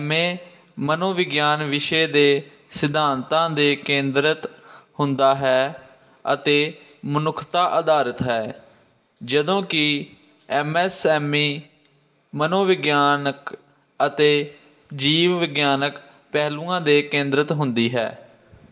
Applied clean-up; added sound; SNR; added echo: none; none; none; reverberation time 0.4 s.